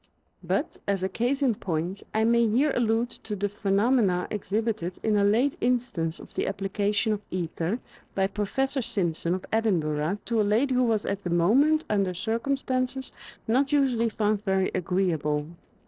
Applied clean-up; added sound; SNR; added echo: neural separator model SepFormer DNS4.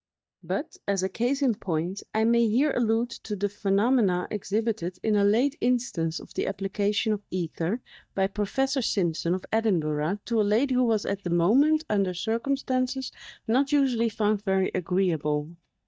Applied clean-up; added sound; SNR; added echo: neural mask model DeepFilterNet 3.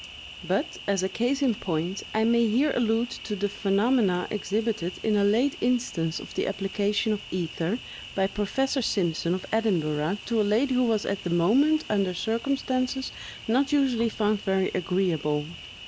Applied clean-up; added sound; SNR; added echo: none; Cricket; 16 dB; none.